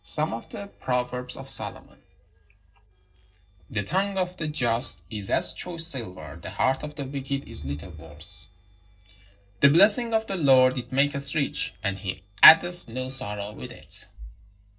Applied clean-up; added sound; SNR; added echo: neural separator model SepFormer DNS4.